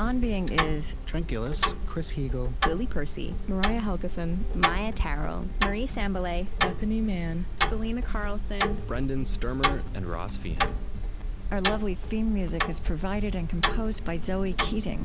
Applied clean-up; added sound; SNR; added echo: none; Tick-tock; -4 dB; none.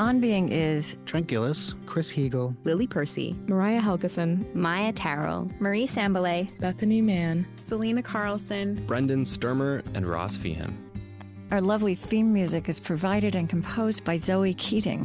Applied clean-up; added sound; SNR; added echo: none; none; none; none.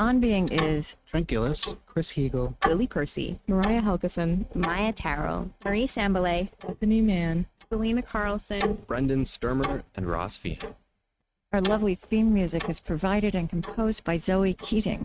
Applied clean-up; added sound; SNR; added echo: neural mask model RNNoise.